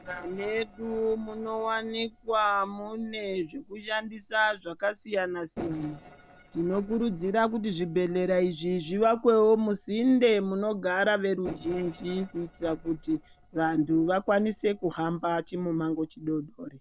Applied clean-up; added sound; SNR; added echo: neural separator model SepFormer DNS4.